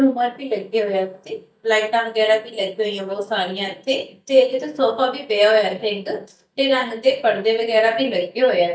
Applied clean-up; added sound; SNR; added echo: neural mask model DeepFilterNet 3.